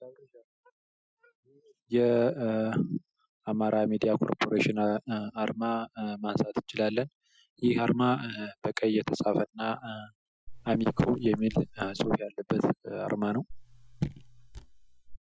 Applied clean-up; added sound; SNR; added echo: classical method Wiener filter.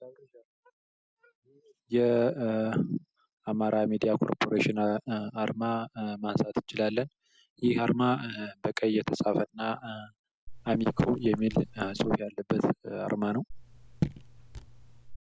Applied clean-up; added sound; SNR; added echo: none; Raindrop / Drip; 7 dB; none.